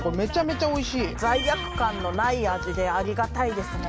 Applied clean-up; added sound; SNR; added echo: none; Scratching (performance technique); 17 dB; none.